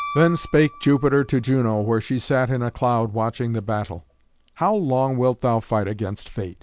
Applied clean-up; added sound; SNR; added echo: none; Piano; 20 dB; none.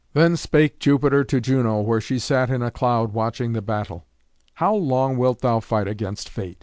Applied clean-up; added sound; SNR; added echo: none; none; none; none.